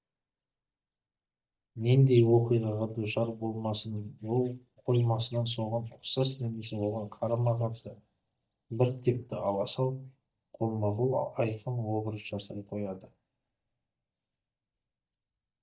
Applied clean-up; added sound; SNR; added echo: neural mask model DeepFilterNet 3.